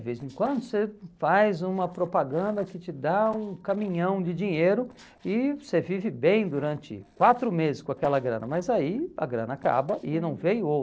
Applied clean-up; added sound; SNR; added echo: neural separator model SepFormer DNS4.